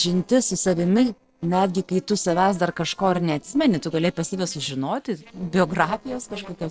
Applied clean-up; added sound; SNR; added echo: neural separator model SepFormer DNS4.